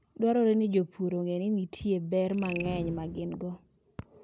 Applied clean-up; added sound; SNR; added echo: none; Slam + Frog; 16 dB; none.